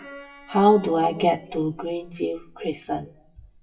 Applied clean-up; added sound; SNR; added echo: classical method WPE with log-MMSE.